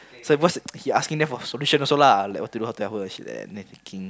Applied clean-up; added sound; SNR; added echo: none; none; none; none.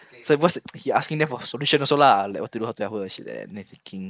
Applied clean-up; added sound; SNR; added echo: neural mask model Resemble Enhance denoiser.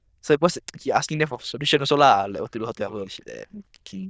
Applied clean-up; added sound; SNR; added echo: neural diffusion model UNIVERSE++.